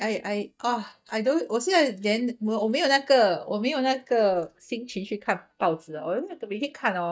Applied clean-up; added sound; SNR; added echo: neural mask model DeepFilterNet 3.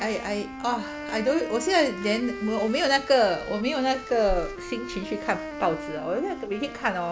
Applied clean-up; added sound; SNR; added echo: none; Wind instrument, woodwind instrument; 11 dB; none.